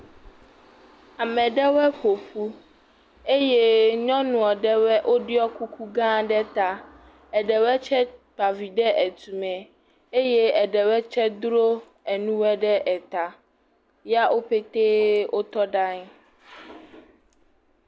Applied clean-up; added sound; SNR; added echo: none; none; none; none.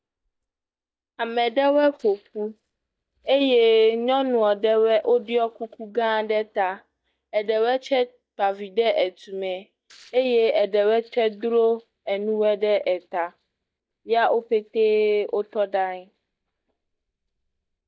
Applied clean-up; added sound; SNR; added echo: neural mask model DeepFilterNet 3.